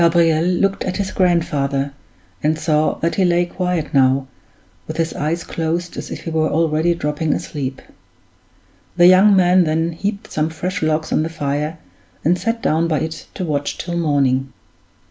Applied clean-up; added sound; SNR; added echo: none; none; none; none.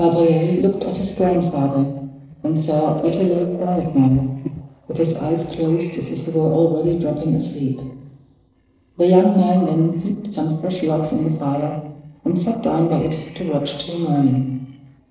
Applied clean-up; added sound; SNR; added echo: neural separator model SepFormer DNS4.